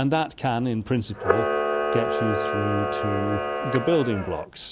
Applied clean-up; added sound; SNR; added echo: none; Camera; 1 dB; none.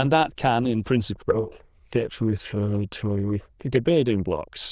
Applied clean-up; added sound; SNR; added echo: neural diffusion model UNIVERSE++.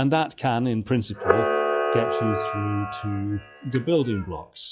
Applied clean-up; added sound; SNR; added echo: classical method log-MMSE.